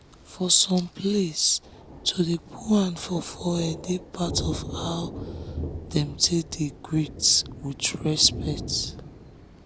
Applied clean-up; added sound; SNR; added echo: none; Thunder; 11 dB; none.